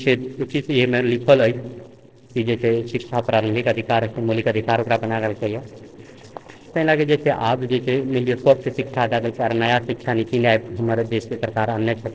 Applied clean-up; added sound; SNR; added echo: neural separator model SepFormer DNS4.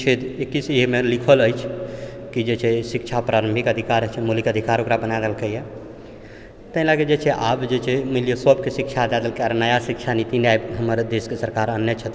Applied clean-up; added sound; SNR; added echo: none; none; none; none.